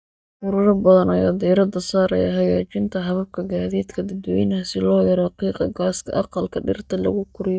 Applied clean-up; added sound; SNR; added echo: neural mask model DeepFilterNet 3.